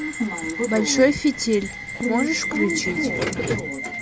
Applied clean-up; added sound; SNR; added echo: none; Subway, metro, underground / Alarm + Keys jangling; 2 dB; none.